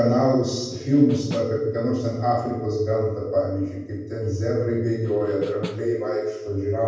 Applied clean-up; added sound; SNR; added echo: none; Snare drum; 15 dB; reverberation time 1.2 s.